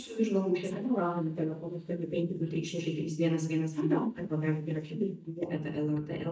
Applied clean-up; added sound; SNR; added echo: neural mask model DeepFilterNet 3.